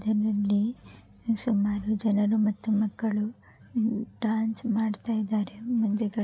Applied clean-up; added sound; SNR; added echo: none; none; none; none.